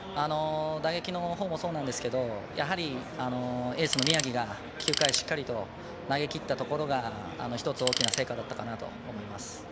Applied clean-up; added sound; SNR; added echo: none; Tools; 1 dB; none.